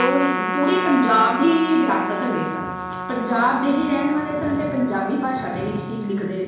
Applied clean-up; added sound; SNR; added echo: none; Trumpet; 7 dB; reverberation time 1.0 s.